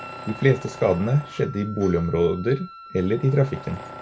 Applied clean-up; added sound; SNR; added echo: none; Wind instrument, woodwind instrument + Tools; 16 dB; none.